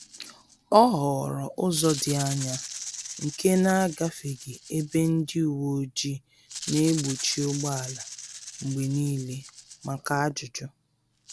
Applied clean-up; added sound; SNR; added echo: none; Rattle (instrument); 13 dB; none.